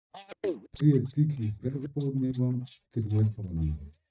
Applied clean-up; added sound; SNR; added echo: neural mask model DeepFilterNet 3.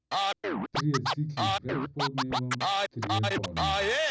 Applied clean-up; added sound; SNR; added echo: none; Scratching (performance technique); -4 dB; reverberation time 0.4 s.